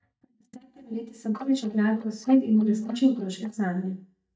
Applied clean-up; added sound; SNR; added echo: neural mask model DeepFilterNet 3.